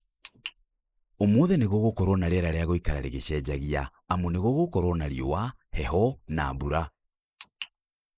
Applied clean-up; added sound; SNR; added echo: neural mask model Resemble Enhance denoiser.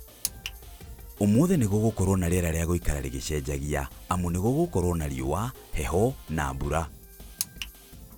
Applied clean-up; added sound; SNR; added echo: none; Drum kit; 17 dB; none.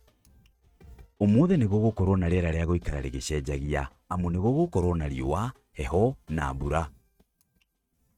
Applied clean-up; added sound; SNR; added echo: neural mask model RNNoise.